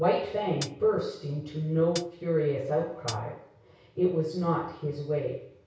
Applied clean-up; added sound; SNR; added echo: none; Hi-hat; 16 dB; reverberation time 0.6 s.